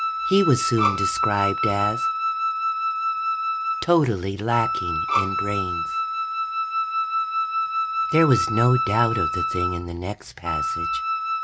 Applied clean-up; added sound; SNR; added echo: none; Wind instrument, woodwind instrument + Bowed string instrument; -1 dB; none.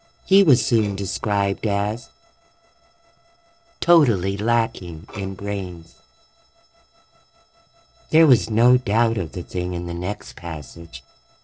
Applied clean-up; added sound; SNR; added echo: neural separator model SepFormer DNS4.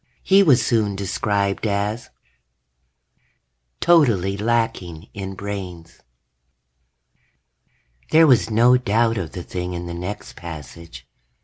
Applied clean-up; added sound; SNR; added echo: none; none; none; none.